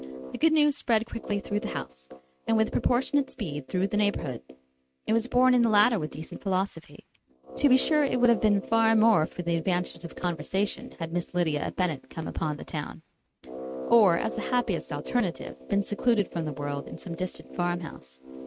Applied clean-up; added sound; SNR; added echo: neural mask model RNNoise.